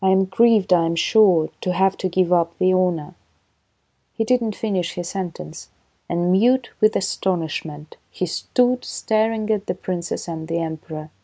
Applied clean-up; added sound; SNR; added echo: none; none; none; none.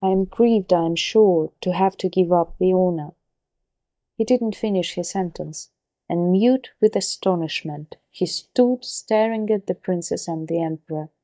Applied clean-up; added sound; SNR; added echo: neural mask model DeepFilterNet 3.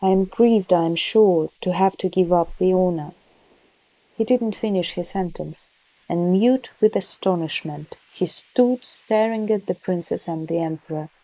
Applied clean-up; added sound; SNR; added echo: neural mask model Resemble Enhance denoiser.